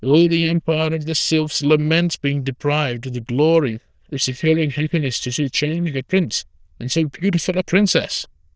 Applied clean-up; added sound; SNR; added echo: neural diffusion model UNIVERSE++.